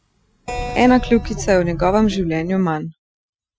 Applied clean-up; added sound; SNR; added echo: classical method Wiener filter.